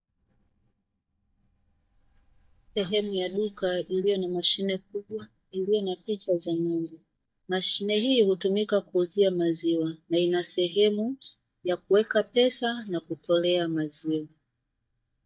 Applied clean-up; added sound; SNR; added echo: neural mask model DeepFilterNet 3.